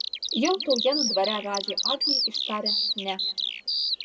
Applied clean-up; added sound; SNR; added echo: none; Bird vocalization, bird call, bird song; -1 dB; reverberation time 1.3 s.